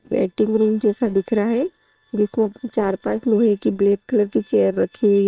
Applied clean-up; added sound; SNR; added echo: neural separator model SepFormer WHAM!.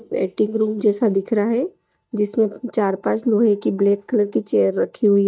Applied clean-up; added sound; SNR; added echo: neural mask model DeepFilterNet 3.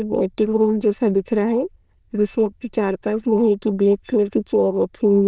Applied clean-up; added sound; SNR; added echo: neural diffusion model UNIVERSE++.